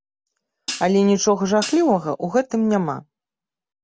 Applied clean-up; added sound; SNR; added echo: none; Hi-hat; 14 dB; none.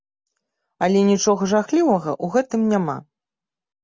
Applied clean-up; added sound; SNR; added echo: none; none; none; none.